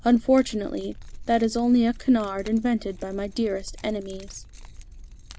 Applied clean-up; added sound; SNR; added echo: none; Keys jangling; 17 dB; none.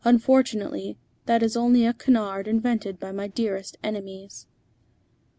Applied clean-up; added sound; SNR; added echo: none; none; none; none.